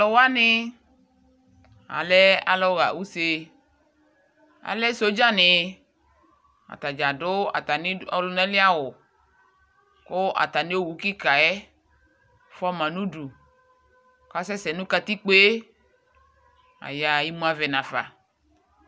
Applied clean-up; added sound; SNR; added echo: none; none; none; none.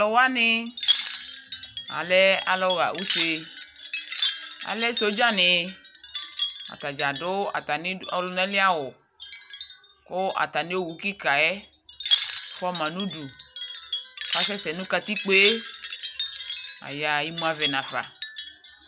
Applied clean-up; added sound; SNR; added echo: none; Wind chime; 1 dB; none.